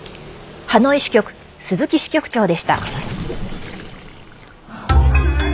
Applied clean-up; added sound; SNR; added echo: none; Gurgling; 14 dB; none.